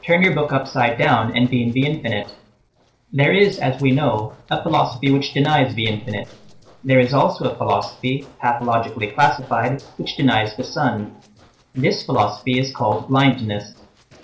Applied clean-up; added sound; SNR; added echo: neural separator model SepFormer DNS4.